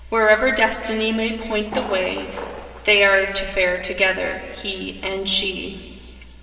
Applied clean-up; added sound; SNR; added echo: none; Thunder; 19 dB; reverberation time 2.0 s.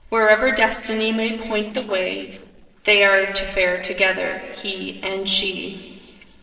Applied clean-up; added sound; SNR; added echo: neural separator model SepFormer DNS4.